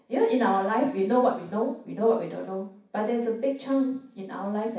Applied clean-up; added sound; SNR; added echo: none; none; none; reverberation time 0.6 s.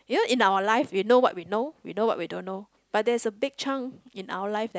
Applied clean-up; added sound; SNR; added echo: none; none; none; none.